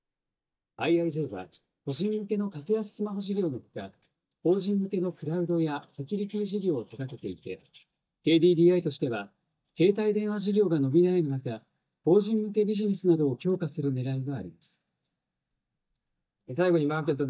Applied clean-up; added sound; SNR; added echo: neural mask model DeepFilterNet 3.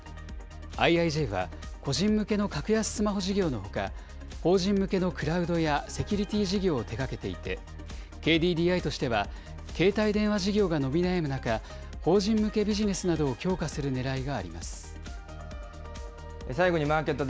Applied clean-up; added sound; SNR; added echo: none; none; none; none.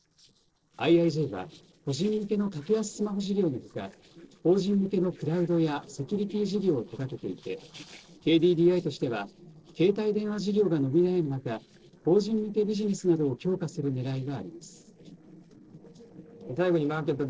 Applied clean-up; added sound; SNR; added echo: neural separator model SepFormer DNS4.